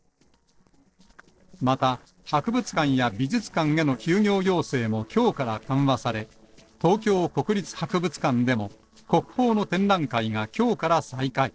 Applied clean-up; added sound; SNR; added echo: neural separator model SepFormer DNS4.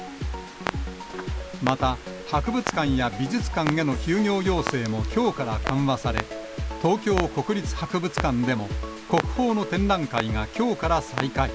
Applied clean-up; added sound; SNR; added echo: none; Clock; 11 dB; none.